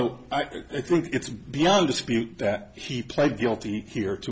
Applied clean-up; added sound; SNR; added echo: none; none; none; none.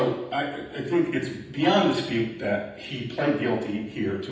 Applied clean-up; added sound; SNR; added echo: none; none; none; reverberation time 0.9 s.